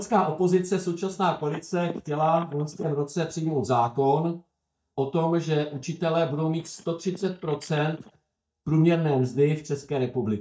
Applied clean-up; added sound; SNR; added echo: neural mask model DeepFilterNet 3.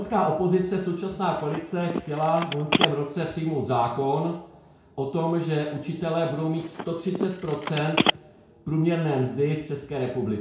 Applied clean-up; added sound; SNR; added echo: none; Telephone; 3 dB; reverberation time 0.6 s.